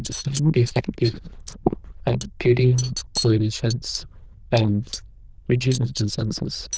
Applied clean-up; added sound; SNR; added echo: neural diffusion model UNIVERSE++.